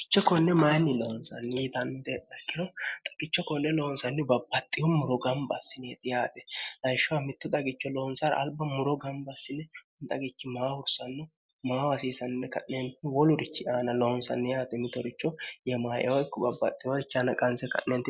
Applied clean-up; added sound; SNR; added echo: none; none; none; none.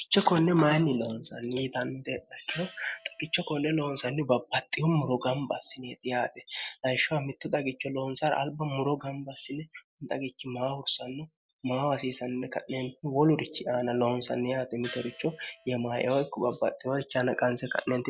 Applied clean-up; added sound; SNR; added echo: none; Gong; 18 dB; none.